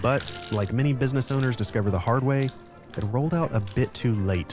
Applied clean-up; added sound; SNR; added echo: none; Water tap, faucet; 17 dB; none.